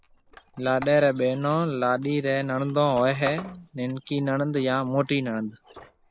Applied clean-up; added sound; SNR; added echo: none; Squeak; 20 dB; none.